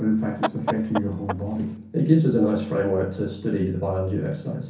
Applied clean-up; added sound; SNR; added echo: none; Chicken, rooster; 8 dB; reverberation time 0.6 s.